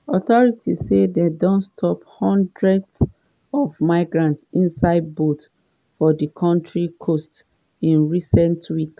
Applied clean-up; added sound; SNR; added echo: none; none; none; none.